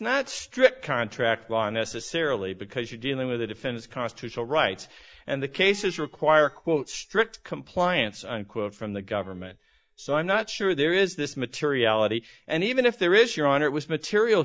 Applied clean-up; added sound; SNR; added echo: neural mask model DeepFilterNet 3.